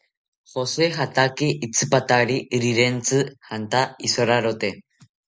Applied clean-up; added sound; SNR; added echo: none; none; none; none.